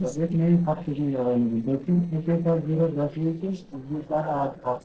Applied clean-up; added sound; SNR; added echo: neural separator model SepFormer DNS4.